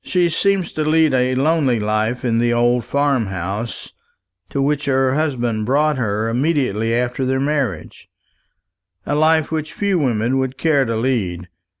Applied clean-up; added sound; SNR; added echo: none; none; none; none.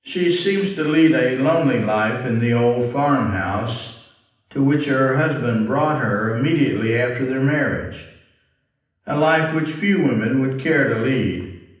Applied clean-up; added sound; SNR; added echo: none; none; none; reverberation time 0.9 s.